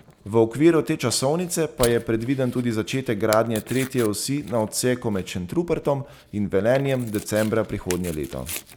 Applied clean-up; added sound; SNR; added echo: none; Tearing; 17 dB; none.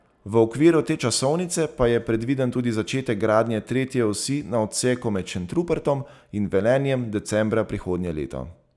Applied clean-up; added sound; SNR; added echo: none; none; none; none.